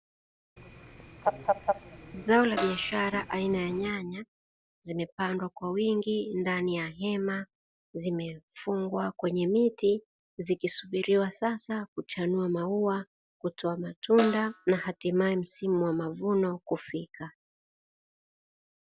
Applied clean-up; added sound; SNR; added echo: none; Fowl + Snare drum; 6 dB; none.